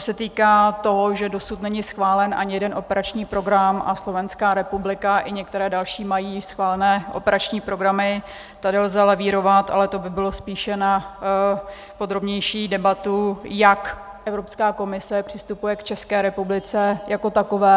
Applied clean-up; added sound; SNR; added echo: none; none; none; none.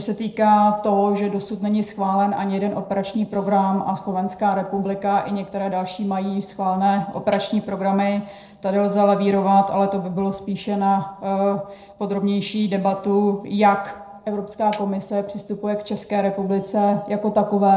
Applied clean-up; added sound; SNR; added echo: neural separator model SepFormer DNS4.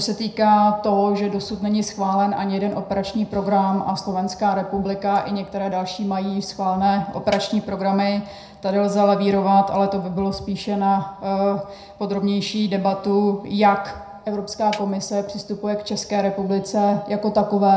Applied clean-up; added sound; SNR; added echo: none; Snare drum; 19 dB; reverberation time 0.5 s.